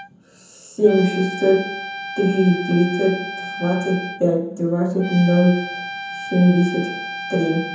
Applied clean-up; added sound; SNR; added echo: none; Trumpet; 11 dB; reverberation time 0.7 s.